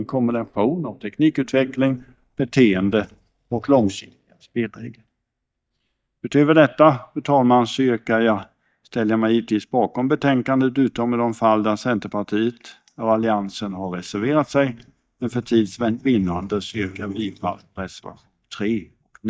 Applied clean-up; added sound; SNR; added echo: neural mask model DeepFilterNet 3.